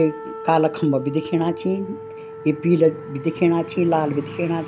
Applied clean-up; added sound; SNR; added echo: none; Wind instrument, woodwind instrument; 13 dB; none.